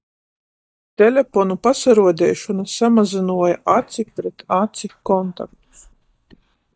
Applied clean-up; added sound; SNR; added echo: neural mask model DeepFilterNet 3.